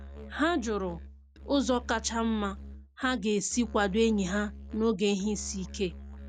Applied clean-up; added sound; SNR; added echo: none; Musical instrument; 14 dB; none.